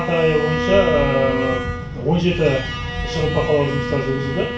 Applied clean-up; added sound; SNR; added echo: none; Bowed string instrument; 6 dB; reverberation time 0.3 s.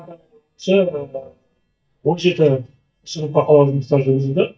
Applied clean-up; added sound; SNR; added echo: neural mask model DeepFilterNet 3.